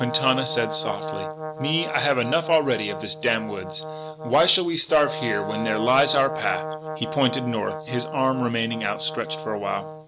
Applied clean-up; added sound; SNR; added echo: none; Brass instrument; 8 dB; none.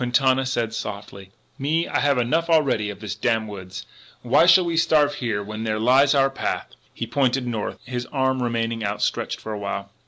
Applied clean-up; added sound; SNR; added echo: none; none; none; none.